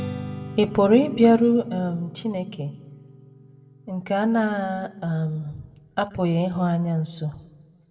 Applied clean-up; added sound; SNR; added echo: none; Strum; 17 dB; reverberation time 0.9 s.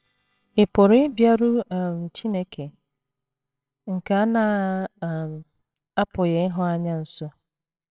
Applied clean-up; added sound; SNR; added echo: neural separator model SepFormer WHAMR!.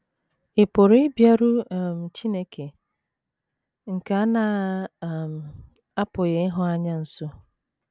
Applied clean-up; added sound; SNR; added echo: none; none; none; none.